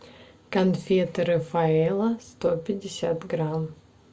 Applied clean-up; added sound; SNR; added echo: none; none; none; none.